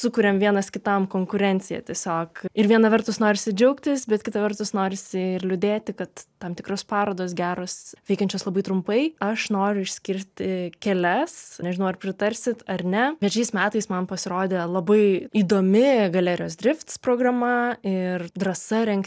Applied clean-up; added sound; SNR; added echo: none; none; none; none.